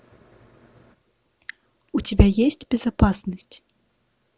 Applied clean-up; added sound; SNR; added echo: none; none; none; none.